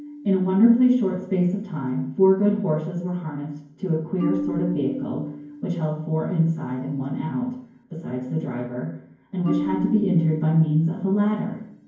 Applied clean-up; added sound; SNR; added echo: none; Marimba, xylophone; 12 dB; reverberation time 0.9 s.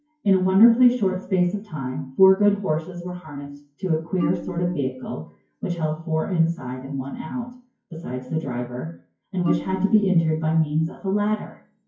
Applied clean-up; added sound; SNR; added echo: classical method WPE with log-MMSE.